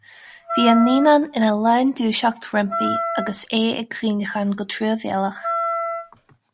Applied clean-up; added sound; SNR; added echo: none; Wind instrument, woodwind instrument; 5 dB; none.